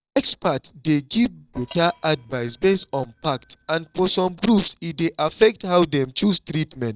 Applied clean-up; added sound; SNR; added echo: neural separator model SepFormer DNS4.